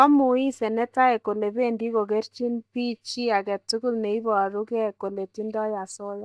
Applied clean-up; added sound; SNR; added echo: neural mask model DeepFilterNet 3.